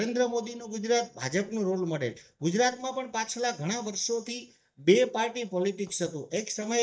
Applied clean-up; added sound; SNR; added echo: neural mask model DeepFilterNet 3.